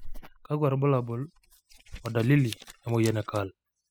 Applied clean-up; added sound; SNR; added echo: classical method spectral subtraction.